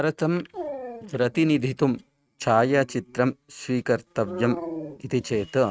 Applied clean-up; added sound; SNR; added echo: neural mask model RNNoise.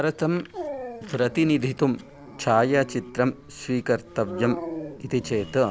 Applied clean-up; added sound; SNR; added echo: none; Dog; 13 dB; none.